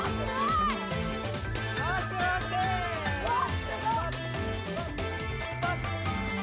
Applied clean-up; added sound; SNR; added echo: none; none; none; none.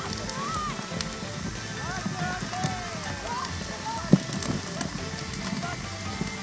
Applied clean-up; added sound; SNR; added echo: none; Fire; -3 dB; none.